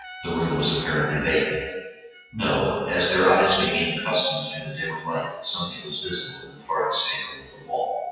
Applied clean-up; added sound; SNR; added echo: classical method WPE with log-MMSE.